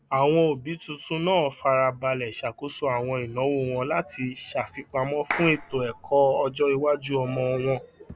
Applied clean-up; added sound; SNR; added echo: none; Clapping; 10 dB; none.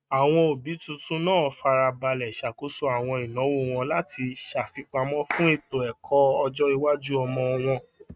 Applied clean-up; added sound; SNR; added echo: neural mask model RNNoise.